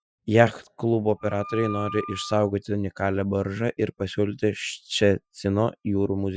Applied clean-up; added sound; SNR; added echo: classical method Wiener filter.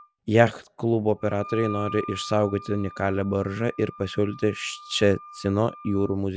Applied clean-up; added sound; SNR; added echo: none; Wind instrument, woodwind instrument; 17 dB; none.